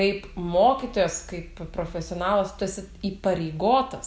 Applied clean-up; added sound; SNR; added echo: none; none; none; none.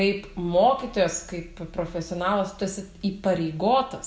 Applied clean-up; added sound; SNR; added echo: none; none; none; reverberation time 0.4 s.